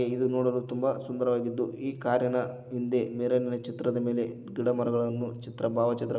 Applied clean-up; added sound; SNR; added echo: none; none; none; none.